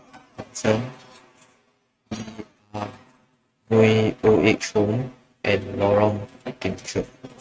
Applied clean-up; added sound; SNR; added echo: neural mask model RNNoise.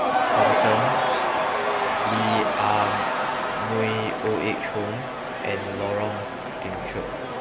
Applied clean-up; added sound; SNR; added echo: none; Crowd / Cheering; -5 dB; none.